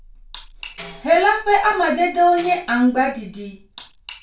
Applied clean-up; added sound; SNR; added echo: none; Tambourine; 8 dB; reverberation time 0.3 s.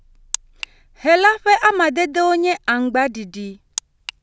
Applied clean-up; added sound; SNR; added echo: none; none; none; none.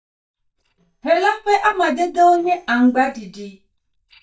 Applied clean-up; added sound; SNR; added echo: neural mask model DeepFilterNet 3.